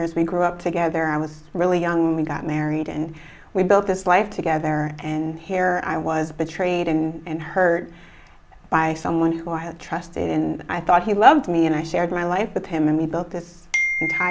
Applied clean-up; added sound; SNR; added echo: none; none; none; none.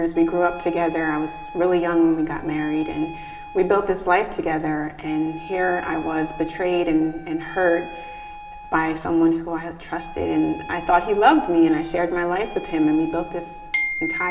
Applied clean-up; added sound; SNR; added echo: none; Wind instrument, woodwind instrument; 17 dB; reverberation time 2.2 s.